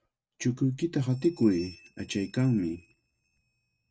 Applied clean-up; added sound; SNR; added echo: neural mask model RNNoise.